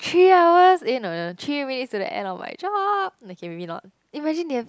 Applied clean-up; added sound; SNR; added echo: none; none; none; none.